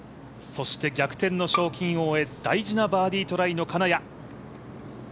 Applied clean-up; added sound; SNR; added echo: none; Bowed string instrument; 10 dB; none.